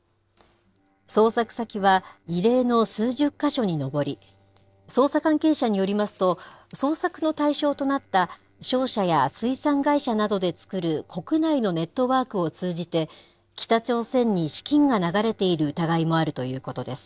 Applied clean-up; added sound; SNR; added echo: neural separator model SepFormer DNS4.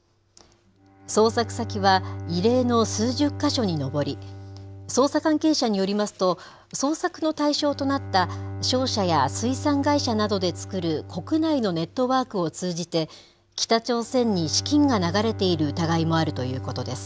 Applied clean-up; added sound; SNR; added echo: none; Bowed string instrument; 12 dB; none.